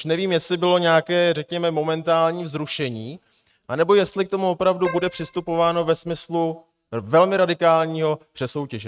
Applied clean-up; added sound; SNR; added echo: neural mask model RNNoise.